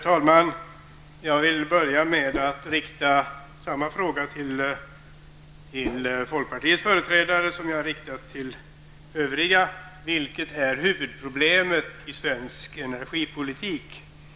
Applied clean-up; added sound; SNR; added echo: none; Whoosh, swoosh, swish; 8 dB; none.